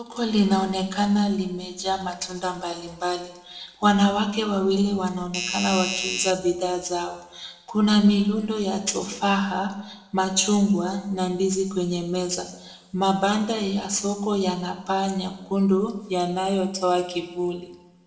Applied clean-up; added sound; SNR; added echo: none; Doorbell; 5 dB; reverberation time 0.8 s.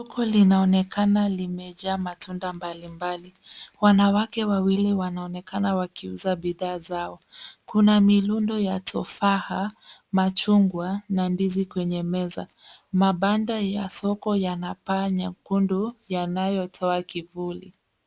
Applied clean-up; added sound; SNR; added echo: none; none; none; none.